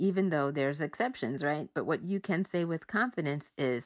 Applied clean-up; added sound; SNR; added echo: none; none; none; none.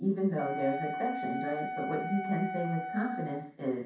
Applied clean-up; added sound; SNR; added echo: none; Wind instrument, woodwind instrument; 5 dB; reverberation time 0.6 s.